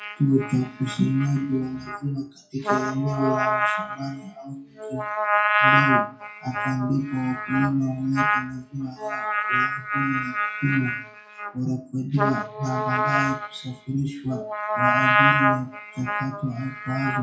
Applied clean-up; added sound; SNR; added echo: classical method WPE with log-MMSE.